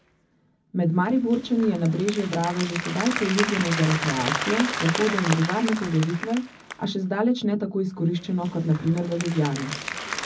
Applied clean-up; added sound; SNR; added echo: none; Applause; 8 dB; reverberation time 0.4 s.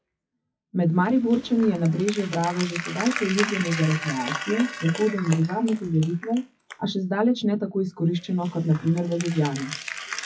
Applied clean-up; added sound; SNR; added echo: classical method WPE with log-MMSE.